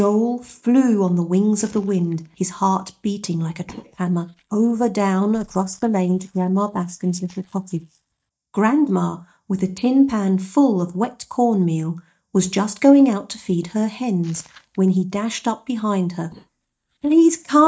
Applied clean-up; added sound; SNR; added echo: neural mask model DeepFilterNet 3.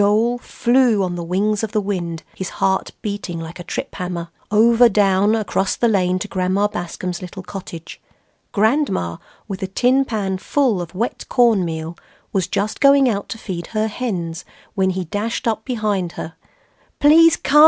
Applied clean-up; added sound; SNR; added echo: none; none; none; none.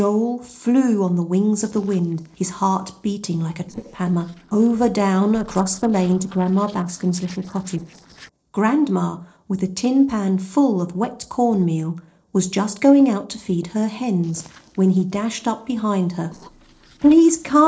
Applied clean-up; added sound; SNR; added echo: neural separator model SepFormer DNS4.